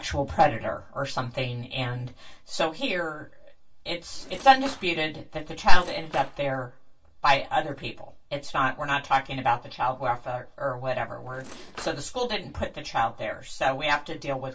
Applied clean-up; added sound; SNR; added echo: none; Cutlery, silverware / Drawer open or close; 20 dB; reverberation time 0.2 s.